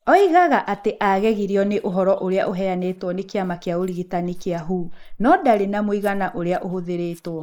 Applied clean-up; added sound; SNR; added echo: neural mask model Resemble Enhance denoiser.